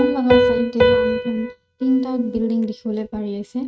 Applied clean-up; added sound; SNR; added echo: neural mask model RNNoise.